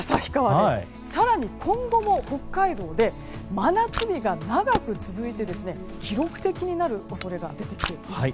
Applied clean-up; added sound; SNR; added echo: none; Camera; 12 dB; none.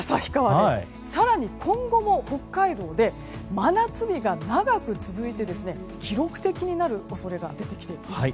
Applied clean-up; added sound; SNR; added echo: none; none; none; none.